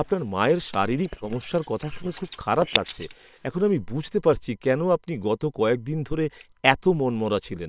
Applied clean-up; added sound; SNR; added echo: neural separator model SepFormer WHAM!.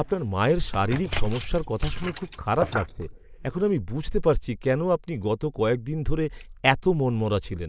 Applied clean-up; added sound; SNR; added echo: neural mask model Resemble Enhance denoiser.